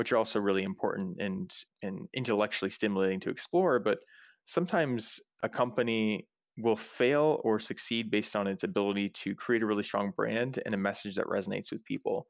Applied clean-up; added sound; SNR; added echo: none; none; none; none.